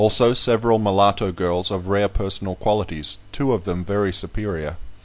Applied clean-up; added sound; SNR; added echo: none; none; none; none.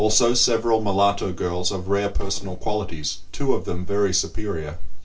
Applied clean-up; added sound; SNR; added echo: neural separator model SepFormer DNS4.